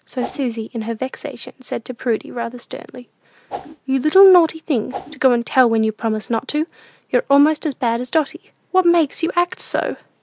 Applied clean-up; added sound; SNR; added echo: none; Whoosh, swoosh, swish; 11 dB; none.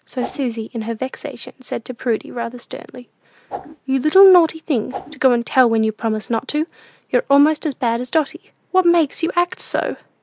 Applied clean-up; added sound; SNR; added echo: neural mask model Resemble Enhance denoiser.